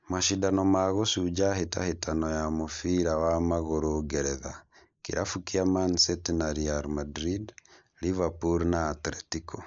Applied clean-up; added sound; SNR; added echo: neural mask model Resemble Enhance denoiser.